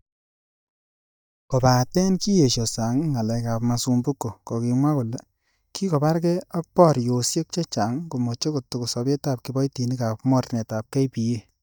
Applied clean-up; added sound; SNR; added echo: neural mask model DeepFilterNet 3.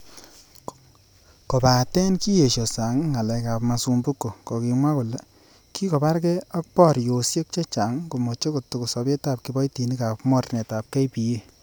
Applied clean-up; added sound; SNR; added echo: none; Water / Splash, splatter; 12 dB; none.